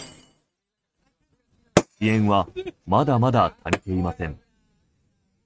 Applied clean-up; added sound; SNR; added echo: neural mask model RNNoise.